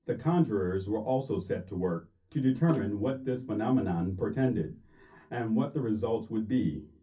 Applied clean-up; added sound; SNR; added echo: none; Bowed string instrument; 14 dB; reverberation time 0.3 s.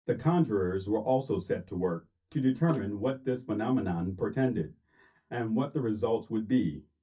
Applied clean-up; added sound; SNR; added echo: neural mask model DeepFilterNet 3.